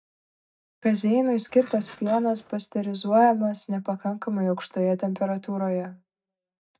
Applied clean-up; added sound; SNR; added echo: neural mask model DeepFilterNet 3.